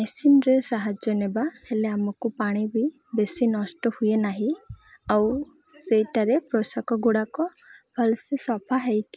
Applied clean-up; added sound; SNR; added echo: none; none; none; none.